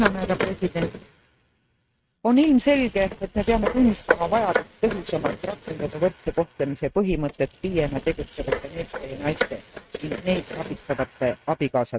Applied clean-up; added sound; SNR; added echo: neural mask model RNNoise.